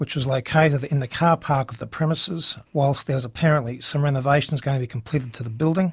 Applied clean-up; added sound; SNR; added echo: none; none; none; none.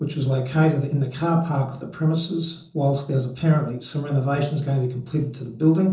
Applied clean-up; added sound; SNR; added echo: neural separator model SepFormer DNS4.